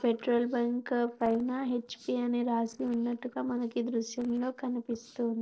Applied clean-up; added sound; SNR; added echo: neural separator model SepFormer DNS4.